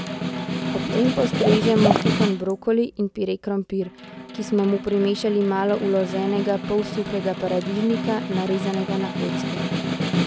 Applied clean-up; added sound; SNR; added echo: none; Snare drum + Water / Liquid; 3 dB; none.